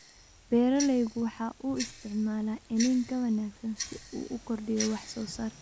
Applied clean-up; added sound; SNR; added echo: none; Tick-tock; 13 dB; none.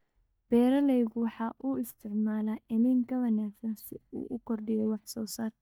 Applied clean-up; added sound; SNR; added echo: neural mask model DeepFilterNet 3.